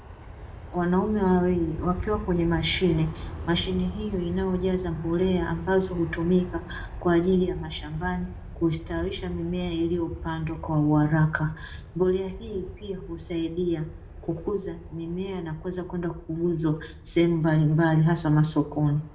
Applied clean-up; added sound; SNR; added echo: none; Aircraft; 12 dB; reverberation time 0.4 s.